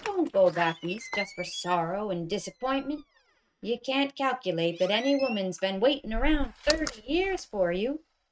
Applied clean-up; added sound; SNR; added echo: neural mask model RNNoise.